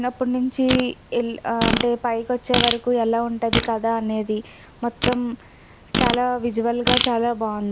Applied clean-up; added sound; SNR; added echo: none; Fart; 4 dB; none.